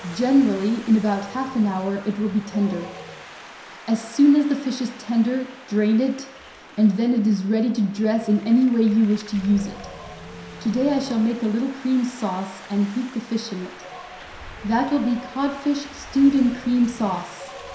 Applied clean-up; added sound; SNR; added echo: none; Wind; 18 dB; reverberation time 0.7 s.